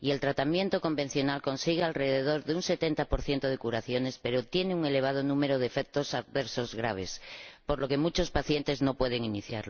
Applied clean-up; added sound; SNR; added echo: none; none; none; none.